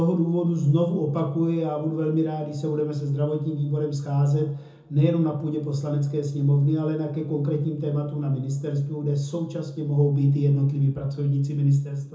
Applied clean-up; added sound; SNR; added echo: none; none; none; reverberation time 0.6 s.